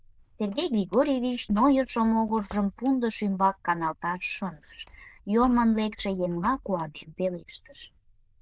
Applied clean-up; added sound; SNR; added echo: neural diffusion model UNIVERSE++.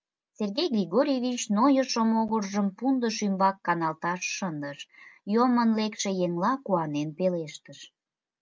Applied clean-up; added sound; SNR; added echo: none; none; none; none.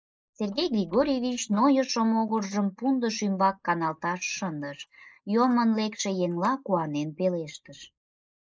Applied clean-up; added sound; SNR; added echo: neural mask model Resemble Enhance denoiser.